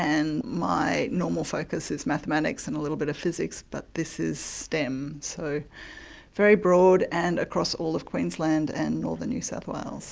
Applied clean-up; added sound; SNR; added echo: none; none; none; none.